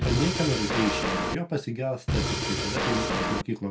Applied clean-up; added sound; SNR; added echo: none; Drum kit; -2 dB; reverberation time 0.2 s.